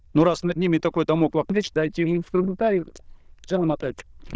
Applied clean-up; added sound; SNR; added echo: neural diffusion model UNIVERSE++.